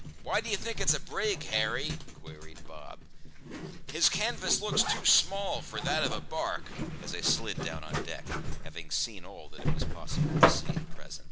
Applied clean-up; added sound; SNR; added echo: none; Zipper (clothing); -2 dB; none.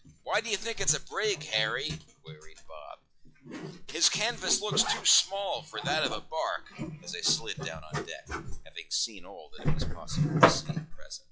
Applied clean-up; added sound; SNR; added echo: classical method log-MMSE.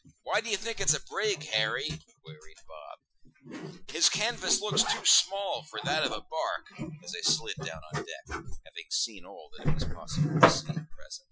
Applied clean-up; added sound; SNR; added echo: classical method Wiener filter.